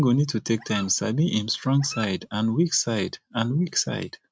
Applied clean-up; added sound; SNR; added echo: neural mask model RNNoise.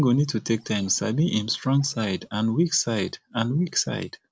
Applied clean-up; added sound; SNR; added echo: neural separator model SepFormer DNS4.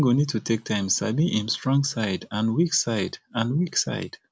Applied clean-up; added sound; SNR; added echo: none; none; none; none.